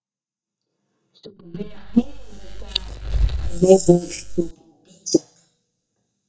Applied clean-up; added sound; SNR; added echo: neural mask model DeepFilterNet 3.